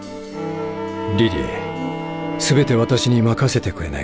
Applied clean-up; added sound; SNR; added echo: none; Bowed string instrument; 11 dB; none.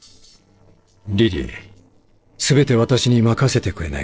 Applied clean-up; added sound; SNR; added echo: neural separator model SepFormer DNS4.